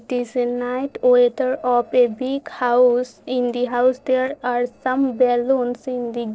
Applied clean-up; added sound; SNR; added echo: neural separator model SepFormer DNS4.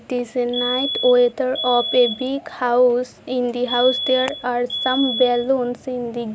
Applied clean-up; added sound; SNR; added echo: none; Alarm; 7 dB; none.